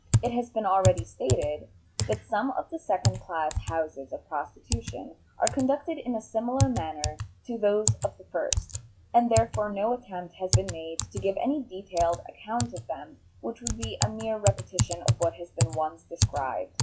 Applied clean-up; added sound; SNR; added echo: classical method log-MMSE.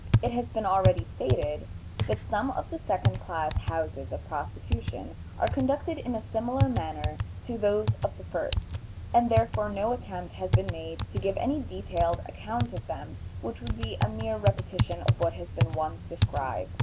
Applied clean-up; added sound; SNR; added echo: none; Typing; 0 dB; none.